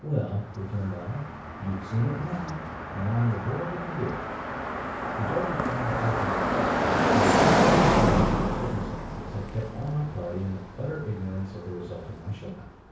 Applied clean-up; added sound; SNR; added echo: none; Car passing by; -4 dB; reverberation time 0.6 s.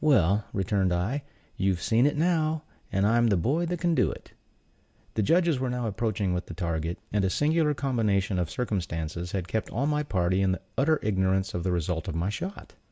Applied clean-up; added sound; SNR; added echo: none; none; none; none.